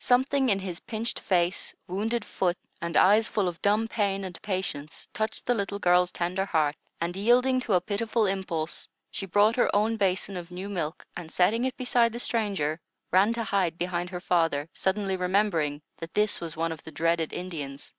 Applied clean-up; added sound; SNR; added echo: none; none; none; none.